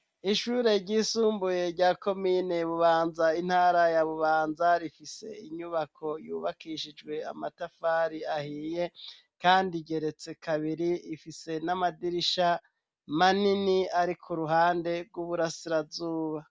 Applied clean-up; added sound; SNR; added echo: none; none; none; none.